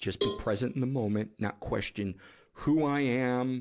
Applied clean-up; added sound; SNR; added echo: none; Cowbell; 7 dB; none.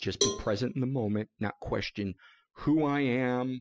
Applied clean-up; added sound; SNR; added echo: classical method spectral subtraction.